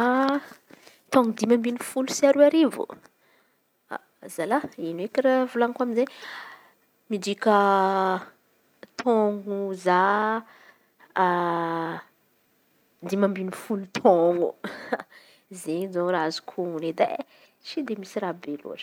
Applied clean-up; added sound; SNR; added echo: none; none; none; none.